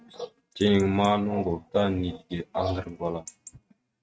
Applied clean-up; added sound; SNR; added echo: neural mask model RNNoise.